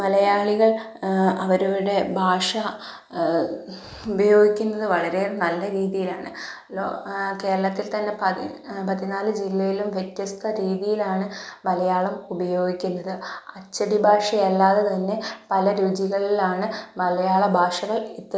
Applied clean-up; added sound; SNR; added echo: none; none; none; none.